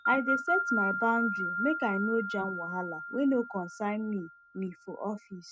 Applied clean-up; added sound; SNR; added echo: neural mask model RNNoise.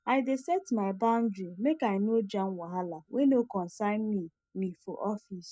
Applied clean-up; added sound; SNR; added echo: neural mask model DeepFilterNet 3.